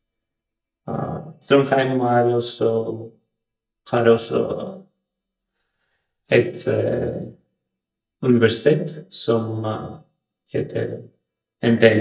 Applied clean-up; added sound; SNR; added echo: neural mask model DeepFilterNet 3.